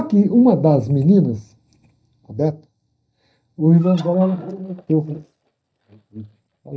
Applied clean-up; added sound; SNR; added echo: neural mask model DeepFilterNet 3.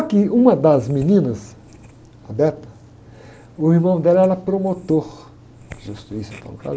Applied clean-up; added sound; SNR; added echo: none; none; none; none.